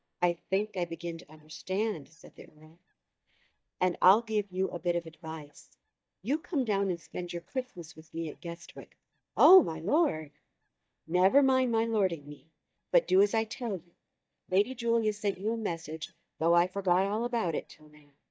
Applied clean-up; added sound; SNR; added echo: neural mask model DeepFilterNet 3.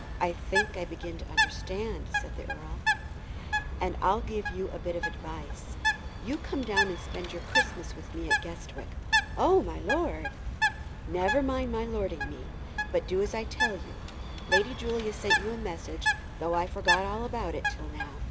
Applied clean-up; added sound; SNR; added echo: none; Bird; -1 dB; none.